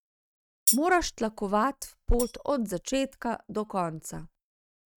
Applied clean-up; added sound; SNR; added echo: neural mask model RNNoise.